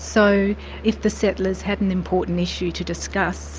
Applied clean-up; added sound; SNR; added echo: none; Musical instrument; 14 dB; none.